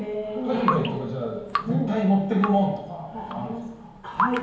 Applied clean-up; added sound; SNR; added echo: none; Drip; 7 dB; reverberation time 1.0 s.